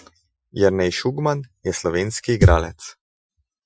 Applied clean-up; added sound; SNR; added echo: classical method Wiener filter.